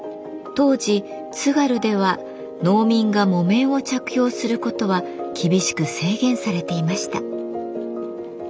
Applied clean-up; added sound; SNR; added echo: none; none; none; none.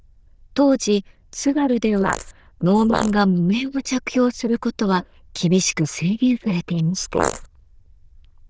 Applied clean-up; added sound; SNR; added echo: neural diffusion model UNIVERSE++.